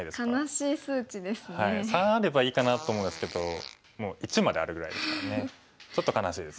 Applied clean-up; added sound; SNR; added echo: none; Fart; 16 dB; none.